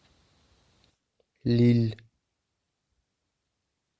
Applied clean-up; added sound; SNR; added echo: none; none; none; none.